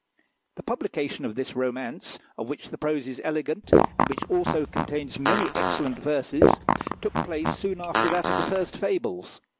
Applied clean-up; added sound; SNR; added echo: none; Fart; -4 dB; none.